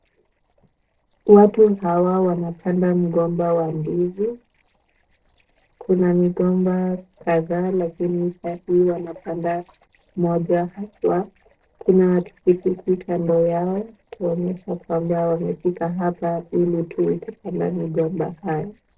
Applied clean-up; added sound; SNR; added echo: neural separator model SepFormer DNS4.